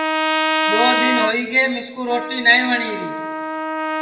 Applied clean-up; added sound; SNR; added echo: none; Trumpet; 1 dB; reverberation time 1.0 s.